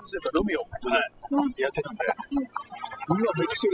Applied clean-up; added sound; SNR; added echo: classical method spectral subtraction.